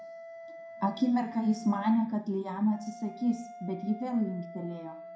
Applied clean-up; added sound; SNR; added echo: none; Wind instrument, woodwind instrument; 15 dB; reverberation time 0.5 s.